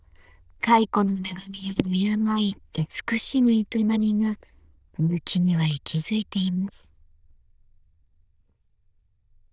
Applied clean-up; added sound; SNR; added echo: neural diffusion model UNIVERSE++.